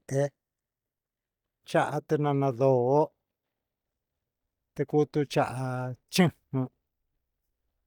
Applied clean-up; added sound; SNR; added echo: neural mask model DeepFilterNet 3.